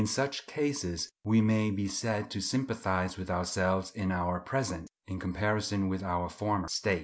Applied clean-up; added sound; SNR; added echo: none; none; none; none.